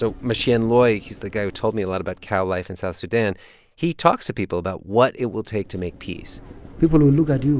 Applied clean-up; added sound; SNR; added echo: none; none; none; none.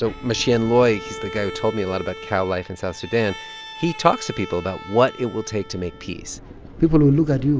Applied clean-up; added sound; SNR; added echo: none; Bowed string instrument; 16 dB; none.